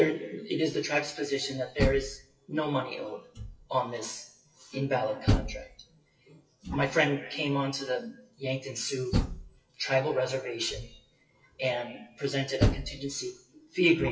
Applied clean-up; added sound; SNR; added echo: classical method WPE with log-MMSE.